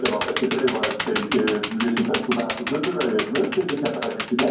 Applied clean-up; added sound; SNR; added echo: none; Computer keyboard; 6 dB; reverberation time 0.9 s.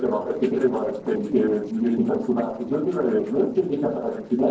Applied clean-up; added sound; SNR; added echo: neural separator model SepFormer DNS4.